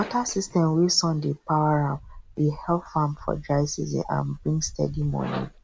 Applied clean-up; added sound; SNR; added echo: none; Wind; 19 dB; none.